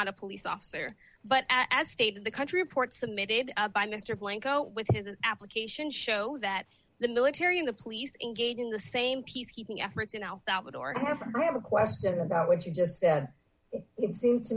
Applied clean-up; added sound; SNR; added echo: none; none; none; none.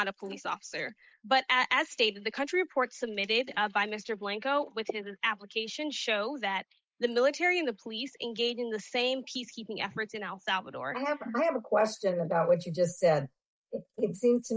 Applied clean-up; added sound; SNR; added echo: neural mask model Resemble Enhance denoiser.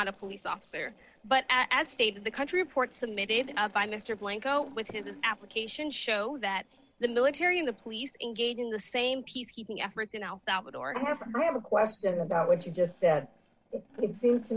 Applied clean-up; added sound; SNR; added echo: neural separator model SepFormer DNS4.